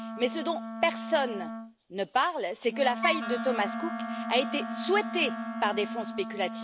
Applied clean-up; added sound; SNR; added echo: none; Wind instrument, woodwind instrument + Wind instrument, woodwind instrument; 6 dB; none.